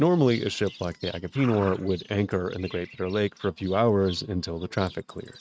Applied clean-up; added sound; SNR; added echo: neural mask model RNNoise.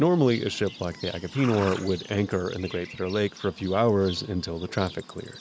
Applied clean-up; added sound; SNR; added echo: none; Livestock, farm animals, working animals; 16 dB; none.